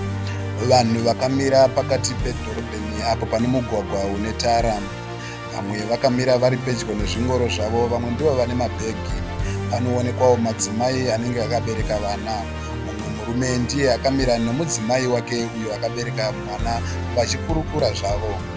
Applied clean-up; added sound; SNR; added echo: none; Musical instrument; 5 dB; none.